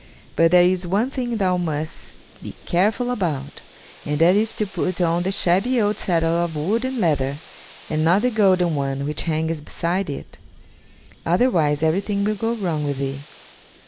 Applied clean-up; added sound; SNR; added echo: neural mask model Resemble Enhance denoiser.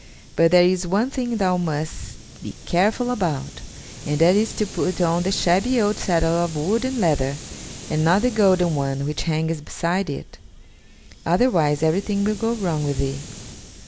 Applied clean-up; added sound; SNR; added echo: none; Hiss; 16 dB; none.